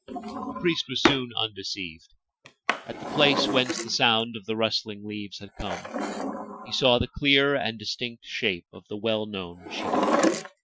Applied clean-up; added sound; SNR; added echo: classical method Wiener filter.